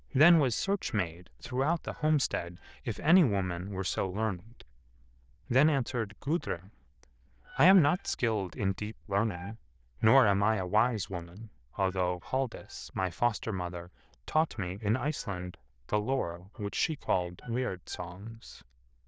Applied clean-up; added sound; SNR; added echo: neural diffusion model UNIVERSE++.